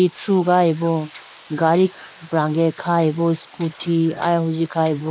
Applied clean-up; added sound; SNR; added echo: neural mask model Resemble Enhance denoiser.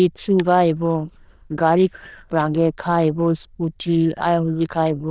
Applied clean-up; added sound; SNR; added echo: neural diffusion model UNIVERSE++.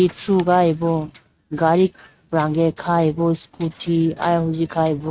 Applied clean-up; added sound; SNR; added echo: neural mask model RNNoise.